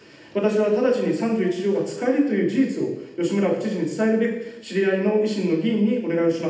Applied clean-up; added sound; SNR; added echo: none; none; none; reverberation time 0.8 s.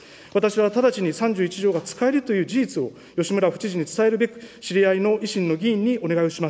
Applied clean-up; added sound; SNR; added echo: none; none; none; none.